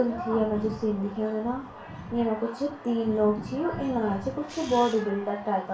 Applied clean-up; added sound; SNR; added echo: none; Camera; 15 dB; reverberation time 0.3 s.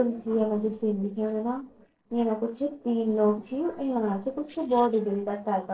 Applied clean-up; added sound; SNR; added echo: neural separator model SepFormer DNS4.